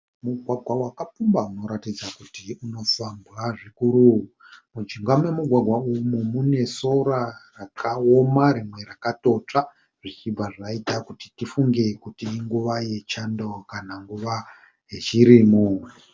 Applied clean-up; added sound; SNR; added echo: none; none; none; none.